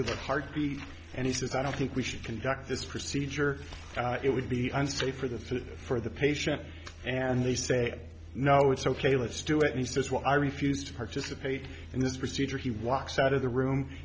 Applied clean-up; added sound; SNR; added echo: none; none; none; none.